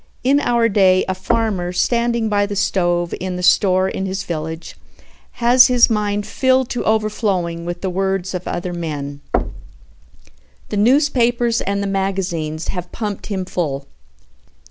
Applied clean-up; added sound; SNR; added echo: none; Knock; 9 dB; none.